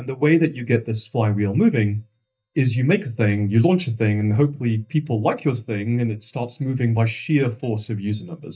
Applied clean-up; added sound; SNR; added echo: neural mask model DeepFilterNet 3.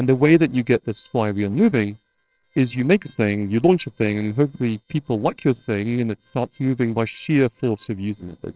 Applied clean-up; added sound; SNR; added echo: neural separator model SepFormer WHAMR!.